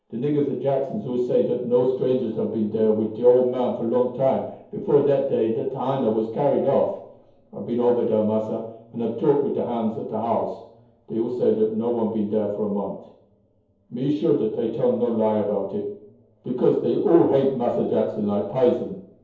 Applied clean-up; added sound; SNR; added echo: none; none; none; reverberation time 0.7 s.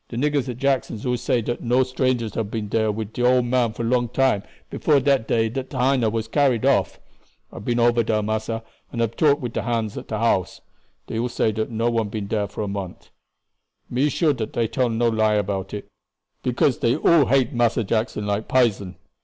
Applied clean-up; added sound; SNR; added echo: none; none; none; none.